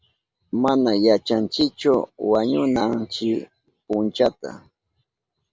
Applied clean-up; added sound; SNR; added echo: none; none; none; none.